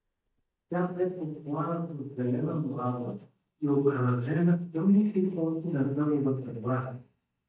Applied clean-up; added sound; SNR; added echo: neural mask model DeepFilterNet 3.